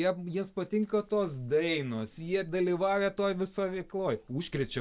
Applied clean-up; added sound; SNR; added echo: none; none; none; none.